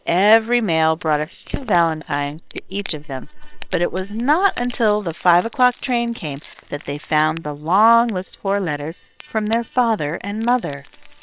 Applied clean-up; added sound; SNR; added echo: neural separator model SepFormer WHAM!.